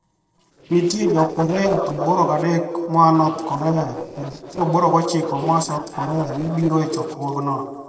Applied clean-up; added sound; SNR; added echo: neural separator model SepFormer DNS4.